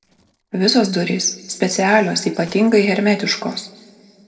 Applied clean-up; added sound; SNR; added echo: neural separator model SepFormer DNS4.